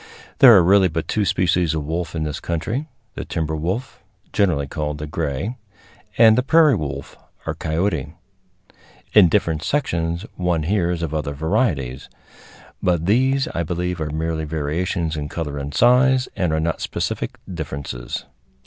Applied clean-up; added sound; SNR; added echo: none; none; none; none.